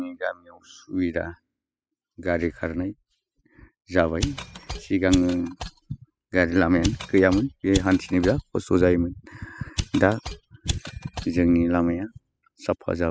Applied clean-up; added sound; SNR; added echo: classical method spectral subtraction.